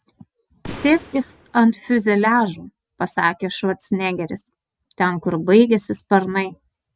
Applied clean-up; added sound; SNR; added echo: none; Boom; 16 dB; none.